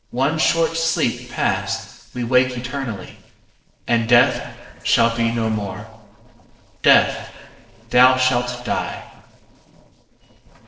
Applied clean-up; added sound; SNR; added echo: neural separator model SepFormer DNS4.